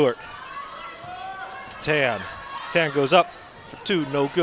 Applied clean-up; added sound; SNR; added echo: none; none; none; none.